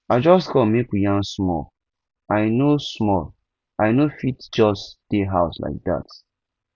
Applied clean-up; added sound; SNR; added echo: none; none; none; none.